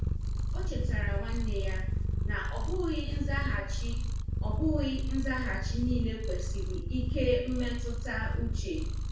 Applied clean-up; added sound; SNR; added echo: none; Purr; -5 dB; reverberation time 0.6 s.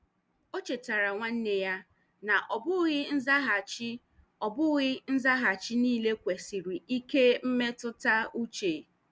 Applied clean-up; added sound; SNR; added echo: none; none; none; none.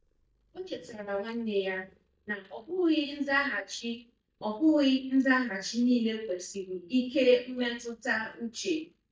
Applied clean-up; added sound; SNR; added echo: neural mask model DeepFilterNet 3.